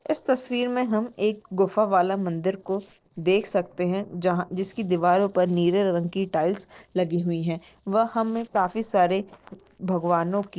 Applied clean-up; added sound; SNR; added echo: neural separator model SepFormer DNS4.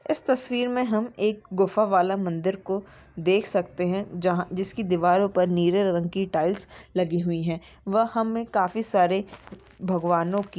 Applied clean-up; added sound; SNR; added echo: none; none; none; none.